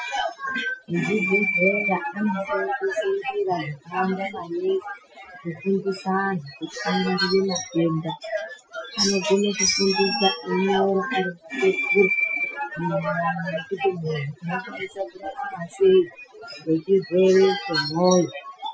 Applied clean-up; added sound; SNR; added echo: classical method Wiener filter.